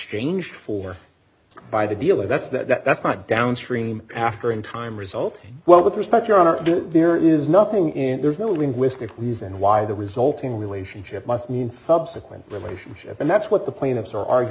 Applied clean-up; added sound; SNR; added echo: none; none; none; none.